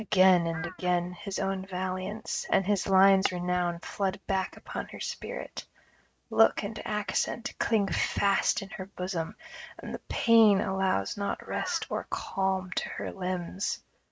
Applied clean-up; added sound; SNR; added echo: neural mask model RNNoise.